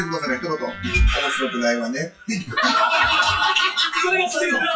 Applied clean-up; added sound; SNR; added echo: classical method WPE with log-MMSE.